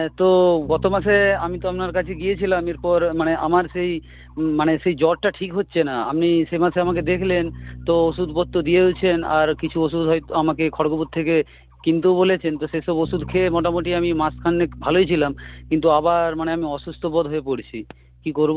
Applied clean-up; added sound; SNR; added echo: none; Bass guitar; 18 dB; none.